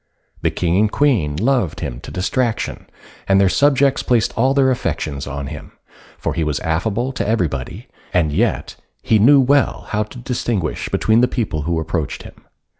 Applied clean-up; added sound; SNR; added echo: none; none; none; none.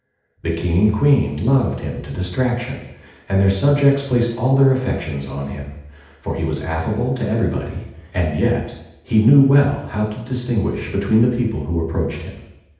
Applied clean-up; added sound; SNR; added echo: none; none; none; reverberation time 0.8 s.